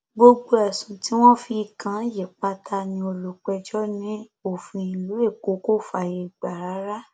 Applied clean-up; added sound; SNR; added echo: none; none; none; none.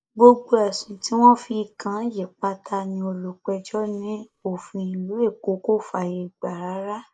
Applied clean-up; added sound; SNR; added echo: neural mask model Resemble Enhance denoiser.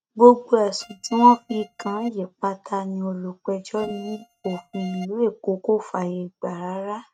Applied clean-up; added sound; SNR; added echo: neural mask model RNNoise.